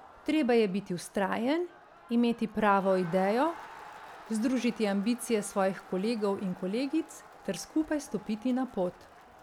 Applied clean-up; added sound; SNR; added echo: none; Crowd; 19 dB; none.